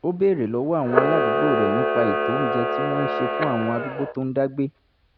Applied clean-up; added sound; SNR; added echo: none; Camera; 0 dB; none.